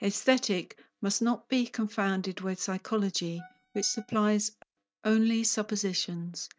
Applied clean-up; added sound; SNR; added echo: neural mask model RNNoise.